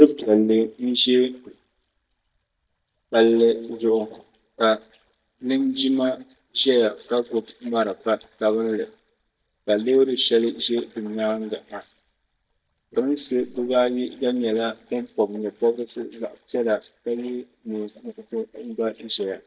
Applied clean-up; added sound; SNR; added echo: neural mask model DeepFilterNet 3.